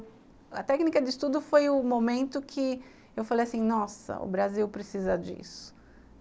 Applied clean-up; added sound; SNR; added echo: none; none; none; none.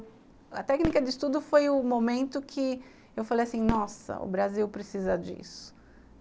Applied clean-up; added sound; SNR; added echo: none; Fireworks; 13 dB; none.